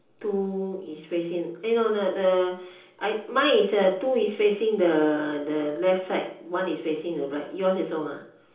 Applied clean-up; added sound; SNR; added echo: none; none; none; reverberation time 0.6 s.